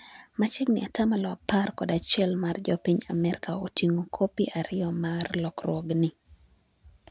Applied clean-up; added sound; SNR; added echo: none; none; none; none.